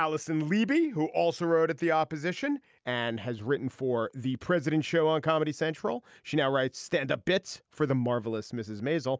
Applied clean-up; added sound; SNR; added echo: none; none; none; none.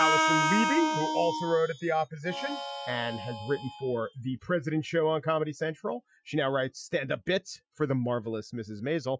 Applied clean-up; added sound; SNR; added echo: classical method Wiener filter.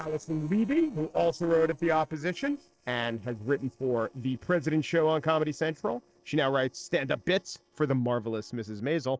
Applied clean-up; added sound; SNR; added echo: neural separator model SepFormer DNS4.